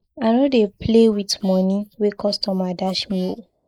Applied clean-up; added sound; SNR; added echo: neural mask model Resemble Enhance denoiser.